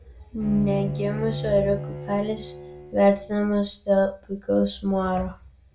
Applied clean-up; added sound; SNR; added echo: none; Bowed string instrument; 9 dB; reverberation time 0.2 s.